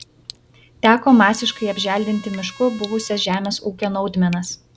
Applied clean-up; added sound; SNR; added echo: none; Drip + Trumpet; 19 dB; none.